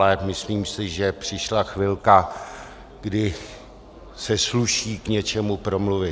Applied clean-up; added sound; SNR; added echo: none; none; none; none.